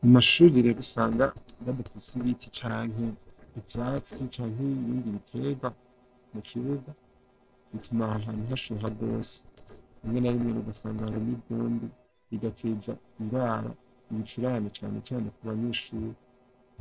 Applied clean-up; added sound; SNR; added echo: neural separator model SepFormer DNS4.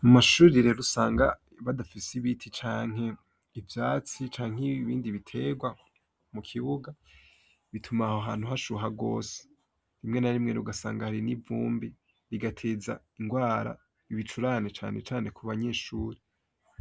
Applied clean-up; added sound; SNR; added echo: none; none; none; none.